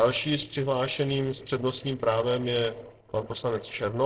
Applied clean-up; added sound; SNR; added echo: neural separator model SepFormer DNS4.